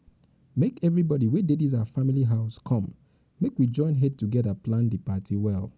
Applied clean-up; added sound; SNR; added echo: none; none; none; none.